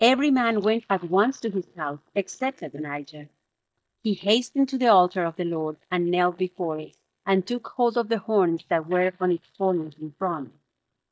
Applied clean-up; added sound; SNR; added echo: neural mask model DeepFilterNet 3.